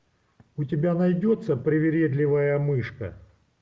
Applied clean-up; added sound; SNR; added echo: none; none; none; none.